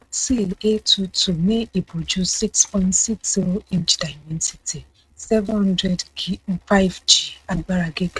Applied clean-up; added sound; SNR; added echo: neural mask model RNNoise.